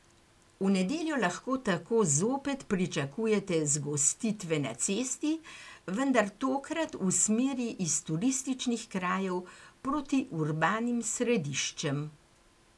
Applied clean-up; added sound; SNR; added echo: none; none; none; none.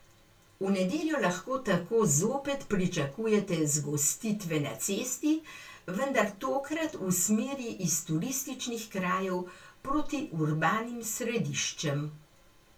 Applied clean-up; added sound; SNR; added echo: none; none; none; reverberation time 0.2 s.